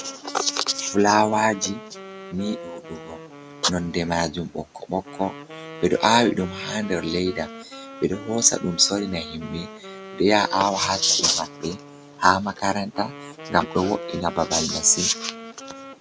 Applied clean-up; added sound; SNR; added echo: none; Wind instrument, woodwind instrument; 15 dB; none.